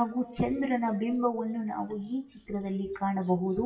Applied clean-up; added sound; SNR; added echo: classical method WPE with log-MMSE.